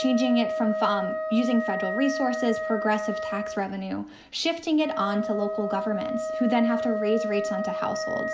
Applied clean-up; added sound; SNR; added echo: none; Wind instrument, woodwind instrument; 4 dB; none.